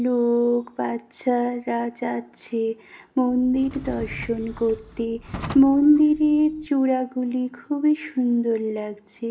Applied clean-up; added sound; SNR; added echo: none; Drawer open or close; 16 dB; none.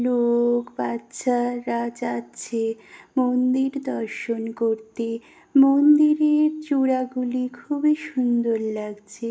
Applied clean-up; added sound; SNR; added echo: none; none; none; none.